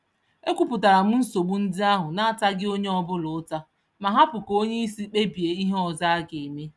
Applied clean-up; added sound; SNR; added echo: none; none; none; none.